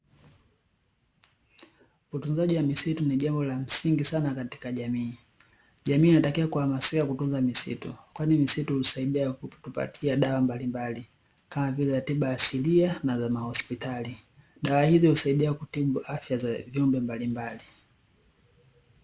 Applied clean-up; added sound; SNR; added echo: none; none; none; none.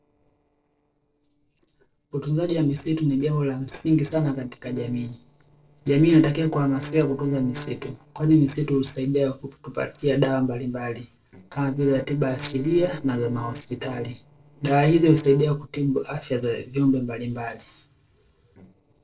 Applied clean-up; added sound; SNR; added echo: neural separator model SepFormer DNS4.